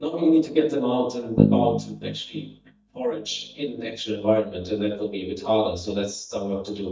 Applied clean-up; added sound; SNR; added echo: neural mask model DeepFilterNet 3.